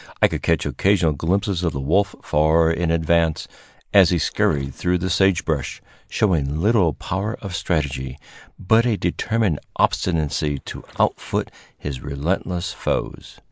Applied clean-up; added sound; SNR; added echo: neural mask model Resemble Enhance denoiser.